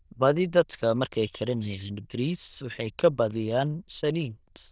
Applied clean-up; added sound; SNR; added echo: neural diffusion model UNIVERSE++.